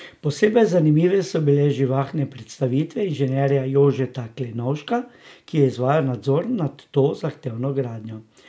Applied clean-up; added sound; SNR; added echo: none; none; none; none.